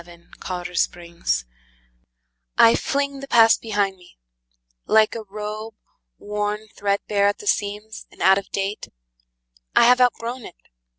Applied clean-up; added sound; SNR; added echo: none; none; none; none.